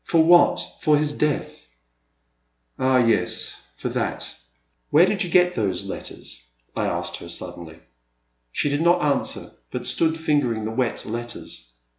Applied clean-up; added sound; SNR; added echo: none; none; none; none.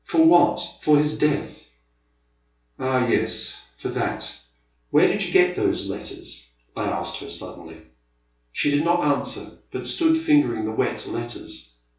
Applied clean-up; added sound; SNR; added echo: none; none; none; reverberation time 0.2 s.